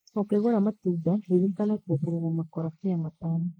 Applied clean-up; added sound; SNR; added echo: neural mask model Resemble Enhance denoiser.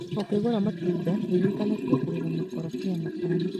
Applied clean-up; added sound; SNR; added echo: neural mask model RNNoise.